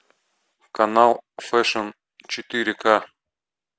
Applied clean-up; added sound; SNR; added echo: none; none; none; none.